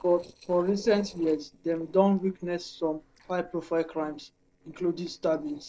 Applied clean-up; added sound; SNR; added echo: neural separator model SepFormer DNS4.